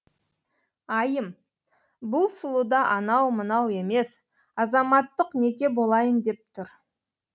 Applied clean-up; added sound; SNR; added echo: none; none; none; none.